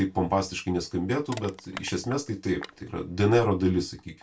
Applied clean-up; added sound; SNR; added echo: none; Crushing; 17 dB; reverberation time 0.2 s.